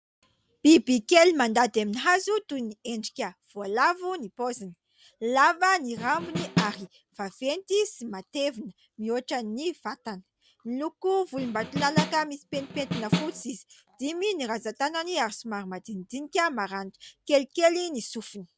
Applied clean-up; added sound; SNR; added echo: none; Snare drum; 4 dB; none.